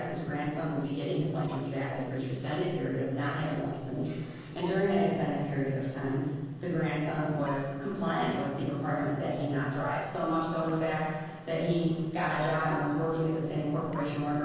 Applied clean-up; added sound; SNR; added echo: neural separator model SepFormer DNS4.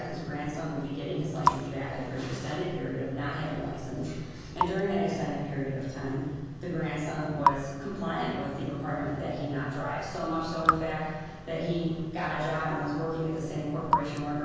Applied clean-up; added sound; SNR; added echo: none; Raindrop / Drip; 4 dB; reverberation time 1.3 s.